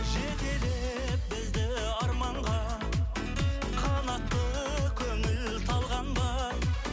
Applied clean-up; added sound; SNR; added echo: none; none; none; none.